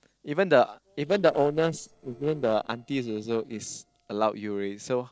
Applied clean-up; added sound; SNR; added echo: neural separator model SepFormer DNS4.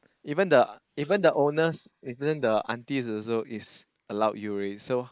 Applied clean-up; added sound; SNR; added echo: neural mask model Resemble Enhance denoiser.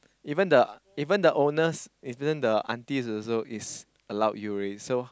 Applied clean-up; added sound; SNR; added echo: none; none; none; none.